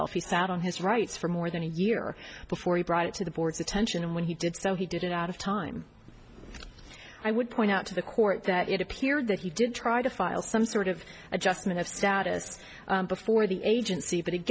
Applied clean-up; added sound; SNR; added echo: none; none; none; none.